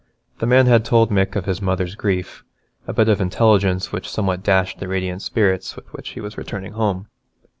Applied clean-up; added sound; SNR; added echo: none; none; none; none.